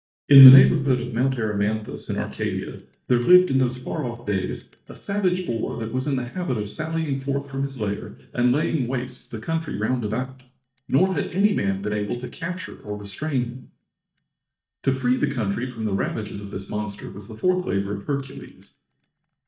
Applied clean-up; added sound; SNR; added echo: neural mask model DeepFilterNet 3.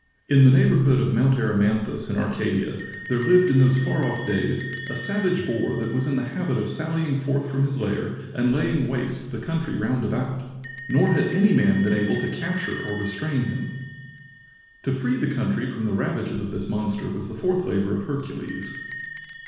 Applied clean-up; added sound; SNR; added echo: none; Bell; 17 dB; reverberation time 1.1 s.